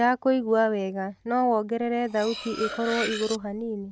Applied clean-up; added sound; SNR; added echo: none; Cutlery, silverware; 10 dB; none.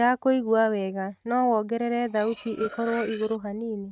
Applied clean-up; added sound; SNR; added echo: neural mask model RNNoise.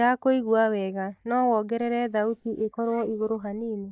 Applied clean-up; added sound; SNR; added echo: neural mask model Resemble Enhance denoiser.